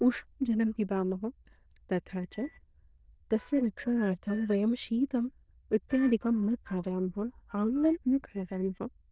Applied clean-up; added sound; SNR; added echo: neural diffusion model UNIVERSE++.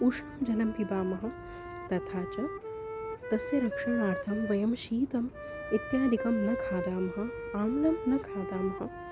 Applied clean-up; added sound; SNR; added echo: none; Wind instrument, woodwind instrument; 8 dB; none.